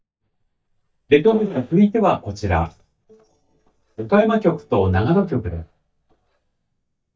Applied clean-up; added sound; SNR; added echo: neural mask model DeepFilterNet 3.